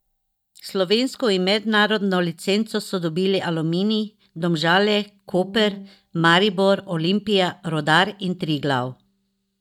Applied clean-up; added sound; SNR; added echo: neural mask model DeepFilterNet 3.